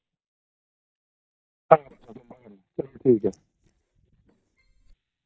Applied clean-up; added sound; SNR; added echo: neural mask model DeepFilterNet 3.